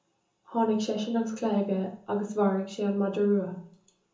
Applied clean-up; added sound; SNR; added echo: none; none; none; reverberation time 0.7 s.